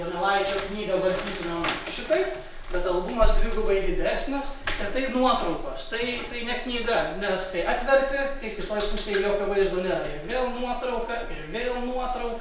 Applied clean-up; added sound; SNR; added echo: none; none; none; none.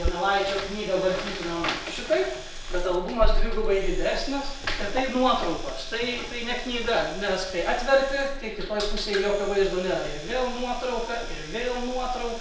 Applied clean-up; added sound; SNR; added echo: none; Domestic sounds, home sounds + Sink (filling or washing); 14 dB; none.